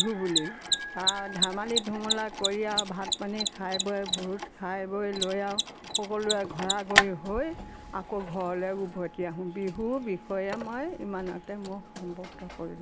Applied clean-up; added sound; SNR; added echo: none; Mechanisms; 1 dB; none.